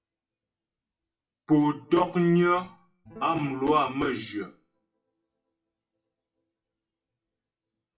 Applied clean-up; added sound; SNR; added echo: classical method WPE with log-MMSE.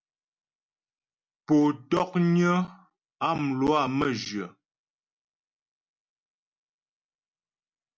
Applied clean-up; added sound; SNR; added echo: none; none; none; none.